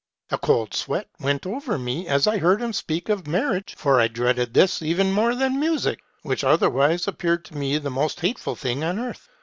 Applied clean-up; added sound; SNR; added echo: none; none; none; none.